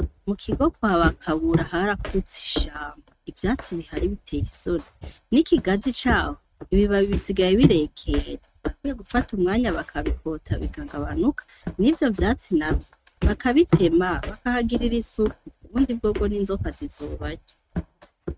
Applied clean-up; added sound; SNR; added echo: neural mask model RNNoise.